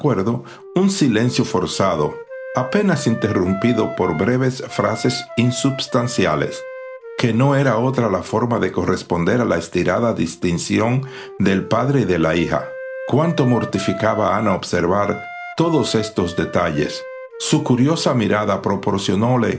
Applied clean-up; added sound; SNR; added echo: none; Wind instrument, woodwind instrument; 15 dB; none.